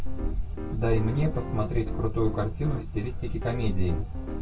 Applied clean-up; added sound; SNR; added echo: none; Piano; 13 dB; reverberation time 0.1 s.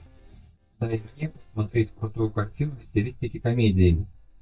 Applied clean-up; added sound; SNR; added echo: neural mask model DeepFilterNet 3.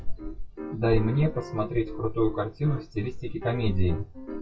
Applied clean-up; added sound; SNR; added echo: classical method WPE with log-MMSE.